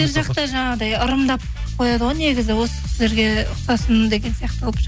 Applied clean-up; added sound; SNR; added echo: none; none; none; none.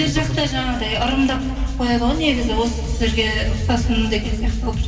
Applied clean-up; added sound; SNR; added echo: none; none; none; reverberation time 2.8 s.